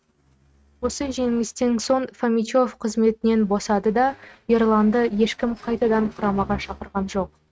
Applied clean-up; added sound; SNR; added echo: neural mask model RNNoise.